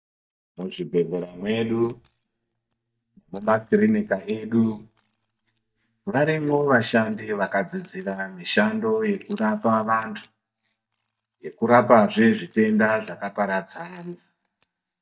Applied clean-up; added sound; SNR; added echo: neural mask model DeepFilterNet 3.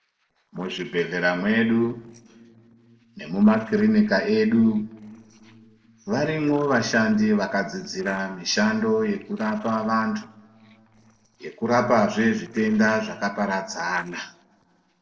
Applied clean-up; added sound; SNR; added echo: neural separator model SepFormer DNS4.